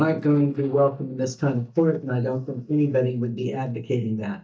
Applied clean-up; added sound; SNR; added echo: neural mask model DeepFilterNet 3.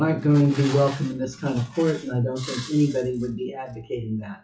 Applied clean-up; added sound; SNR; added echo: classical method WPE with log-MMSE.